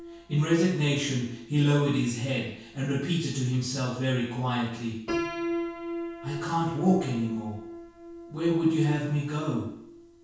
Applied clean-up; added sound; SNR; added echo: none; Piano; 11 dB; reverberation time 0.6 s.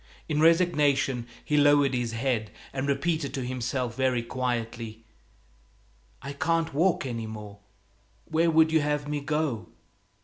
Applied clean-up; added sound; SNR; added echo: none; none; none; none.